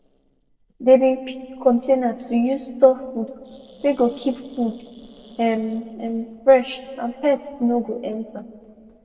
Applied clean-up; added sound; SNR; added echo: neural separator model SepFormer DNS4.